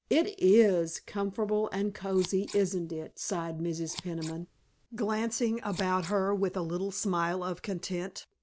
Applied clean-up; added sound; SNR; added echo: none; Scissors; 18 dB; none.